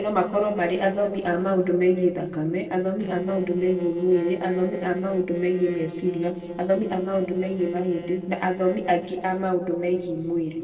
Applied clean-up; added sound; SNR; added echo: neural separator model SepFormer DNS4.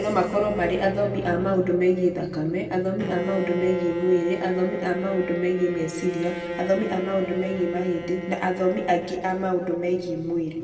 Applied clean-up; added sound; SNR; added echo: none; Bowed string instrument; 12 dB; reverberation time 1.6 s.